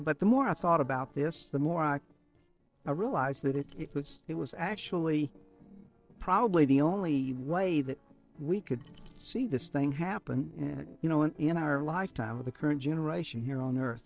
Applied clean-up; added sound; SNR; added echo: neural separator model SepFormer DNS4.